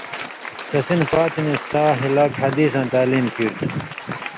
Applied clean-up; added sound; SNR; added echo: none; Applause; 11 dB; none.